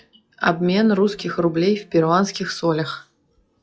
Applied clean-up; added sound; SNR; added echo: classical method log-MMSE.